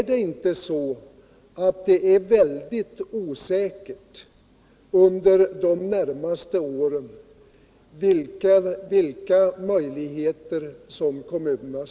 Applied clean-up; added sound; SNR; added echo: none; none; none; none.